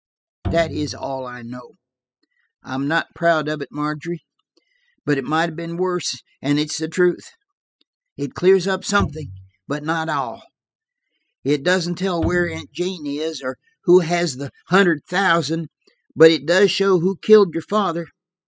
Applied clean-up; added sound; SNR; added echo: classical method spectral subtraction.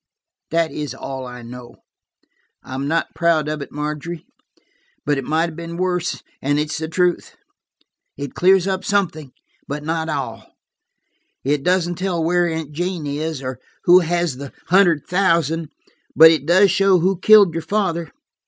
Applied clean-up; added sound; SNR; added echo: none; none; none; none.